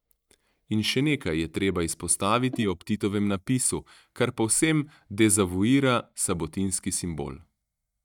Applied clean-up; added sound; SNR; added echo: neural mask model DeepFilterNet 3.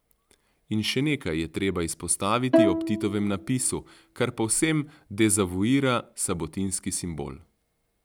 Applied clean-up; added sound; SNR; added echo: none; Bowed string instrument; 0 dB; none.